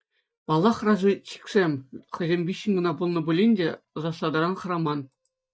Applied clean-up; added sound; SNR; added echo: neural mask model DeepFilterNet 3.